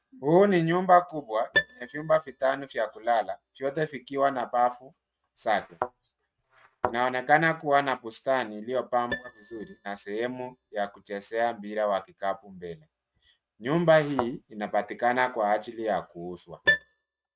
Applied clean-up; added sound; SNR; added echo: neural mask model RNNoise.